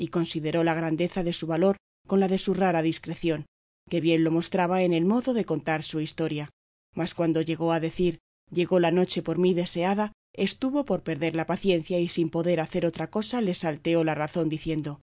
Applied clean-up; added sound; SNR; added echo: none; none; none; none.